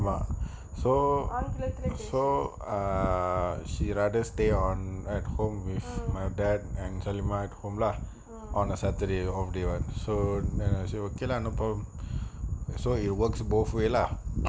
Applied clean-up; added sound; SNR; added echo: none; none; none; none.